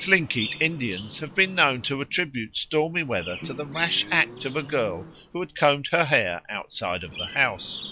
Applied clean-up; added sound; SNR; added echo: none; Chirp, tweet + Guitar; 15 dB; none.